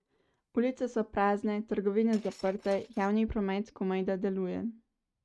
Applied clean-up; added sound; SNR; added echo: neural mask model RNNoise.